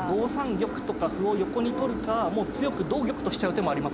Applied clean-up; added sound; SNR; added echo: none; Engine; 4 dB; none.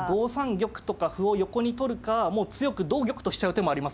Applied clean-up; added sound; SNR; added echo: none; none; none; none.